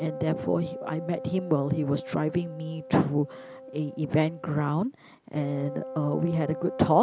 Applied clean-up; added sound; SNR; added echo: none; Wind instrument, woodwind instrument; 12 dB; none.